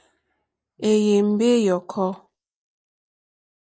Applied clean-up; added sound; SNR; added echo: neural mask model Resemble Enhance denoiser.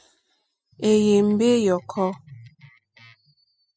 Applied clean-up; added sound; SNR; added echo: classical method spectral subtraction.